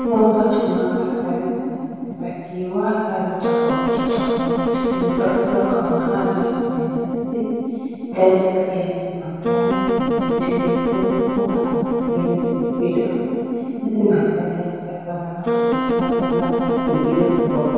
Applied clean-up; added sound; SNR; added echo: none; Wind instrument, woodwind instrument; -1 dB; reverberation time 2.2 s.